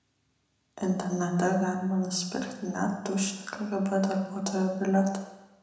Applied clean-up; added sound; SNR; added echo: none; none; none; reverberation time 0.9 s.